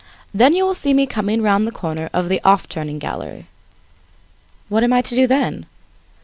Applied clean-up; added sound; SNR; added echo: none; none; none; none.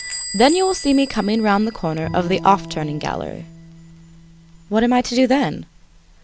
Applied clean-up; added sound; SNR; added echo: none; Door / Bell + Bowed string instrument; 14 dB; none.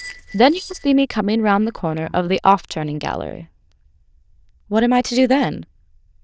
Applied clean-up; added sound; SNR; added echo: neural diffusion model UNIVERSE++.